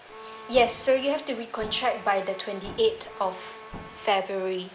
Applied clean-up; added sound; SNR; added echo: none; Explosion + Bowed string instrument; 16 dB; none.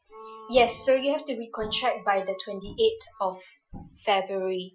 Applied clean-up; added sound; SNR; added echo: classical method Wiener filter.